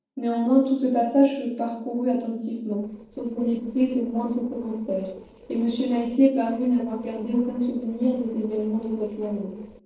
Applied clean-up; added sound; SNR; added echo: neural separator model SepFormer DNS4.